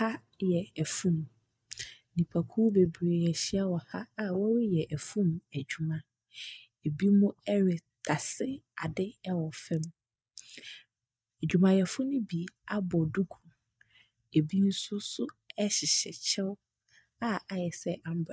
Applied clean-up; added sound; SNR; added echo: neural mask model DeepFilterNet 3.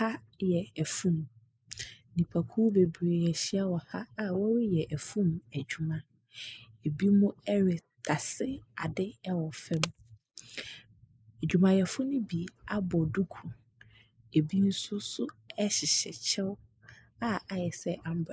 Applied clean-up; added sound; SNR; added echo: neural mask model Resemble Enhance denoiser.